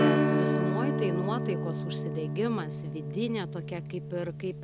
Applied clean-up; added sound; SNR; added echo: none; Strum; -4 dB; none.